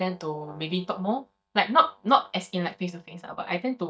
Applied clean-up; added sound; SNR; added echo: neural mask model DeepFilterNet 3.